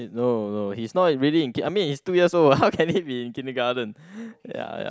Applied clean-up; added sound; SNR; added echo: none; none; none; none.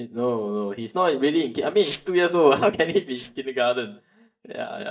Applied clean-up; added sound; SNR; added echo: neural mask model DeepFilterNet 3.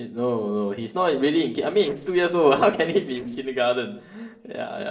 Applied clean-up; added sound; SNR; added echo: neural separator model SepFormer DNS4.